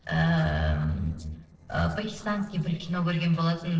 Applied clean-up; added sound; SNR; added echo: neural separator model SepFormer DNS4.